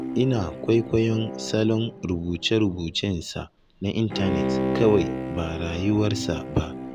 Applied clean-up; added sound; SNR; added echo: none; Bowed string instrument; 6 dB; none.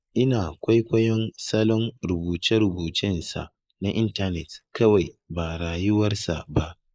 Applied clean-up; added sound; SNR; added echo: neural mask model Resemble Enhance denoiser.